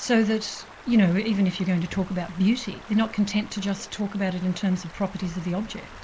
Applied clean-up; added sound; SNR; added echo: none; Stream; 19 dB; none.